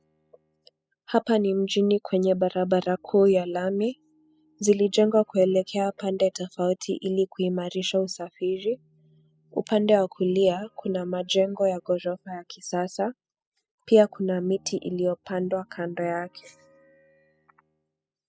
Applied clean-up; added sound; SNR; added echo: classical method spectral subtraction.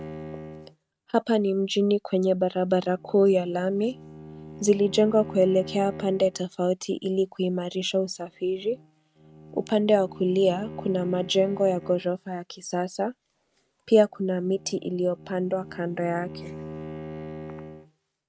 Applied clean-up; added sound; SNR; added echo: neural mask model RNNoise.